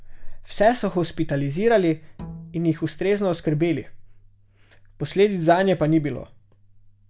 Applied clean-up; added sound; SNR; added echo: none; Bowed string instrument; 18 dB; none.